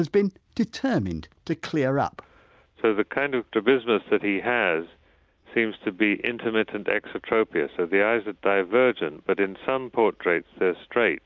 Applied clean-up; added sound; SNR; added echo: none; none; none; none.